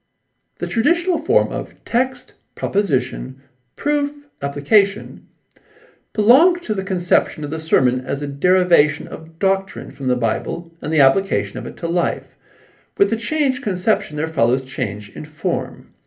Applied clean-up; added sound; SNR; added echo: none; none; none; reverberation time 0.3 s.